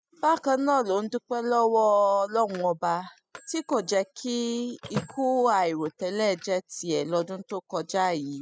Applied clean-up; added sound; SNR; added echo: classical method spectral subtraction.